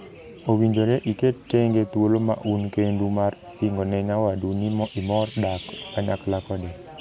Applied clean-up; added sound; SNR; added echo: none; none; none; none.